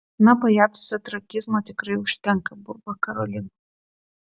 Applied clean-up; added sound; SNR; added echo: none; none; none; none.